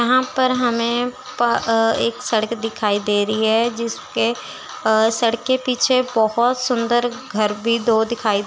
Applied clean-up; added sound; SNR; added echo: none; none; none; none.